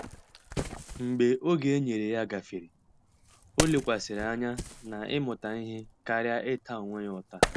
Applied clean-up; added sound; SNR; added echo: none; Wood; 6 dB; none.